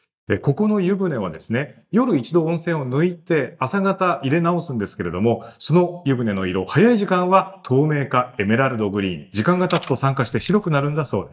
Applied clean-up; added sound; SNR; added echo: neural mask model DeepFilterNet 3.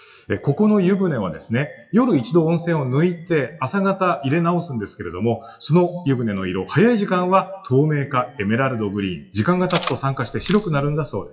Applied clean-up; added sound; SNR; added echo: classical method WPE with log-MMSE.